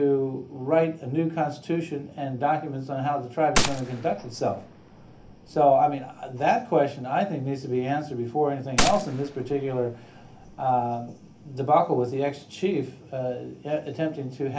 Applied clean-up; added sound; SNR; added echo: none; Gunshot, gunfire; 5 dB; reverberation time 0.3 s.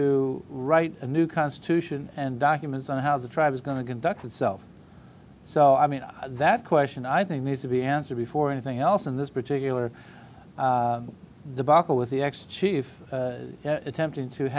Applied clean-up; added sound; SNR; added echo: none; none; none; none.